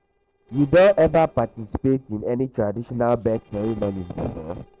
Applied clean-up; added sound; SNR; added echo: neural separator model SepFormer DNS4.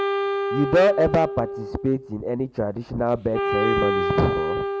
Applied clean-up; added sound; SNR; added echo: none; Wind instrument, woodwind instrument; 2 dB; none.